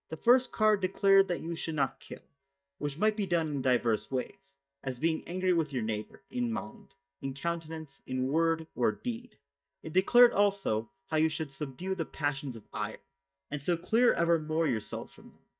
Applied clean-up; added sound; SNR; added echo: neural mask model DeepFilterNet 3.